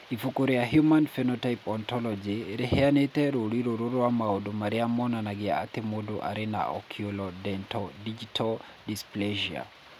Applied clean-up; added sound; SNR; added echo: none; none; none; none.